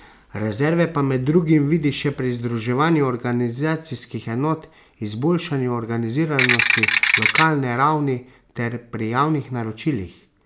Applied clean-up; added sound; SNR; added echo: none; Ratchet, pawl / Percussion; -3 dB; none.